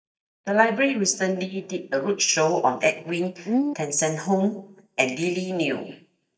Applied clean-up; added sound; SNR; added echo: neural mask model DeepFilterNet 3.